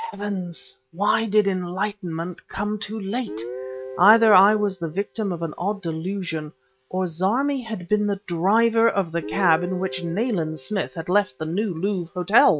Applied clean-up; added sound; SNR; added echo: neural mask model RNNoise.